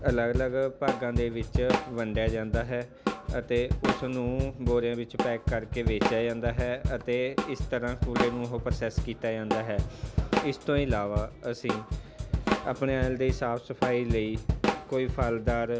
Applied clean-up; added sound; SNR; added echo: none; Drum kit; 1 dB; none.